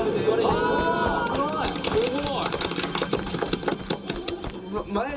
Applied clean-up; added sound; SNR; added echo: none; Run; 13 dB; reverberation time 0.2 s.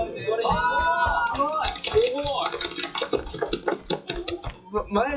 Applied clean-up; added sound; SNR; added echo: classical method WPE with log-MMSE.